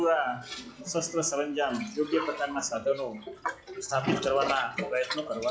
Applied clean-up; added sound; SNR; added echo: classical method log-MMSE.